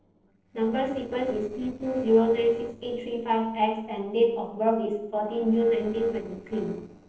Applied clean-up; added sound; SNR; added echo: neural separator model SepFormer DNS4.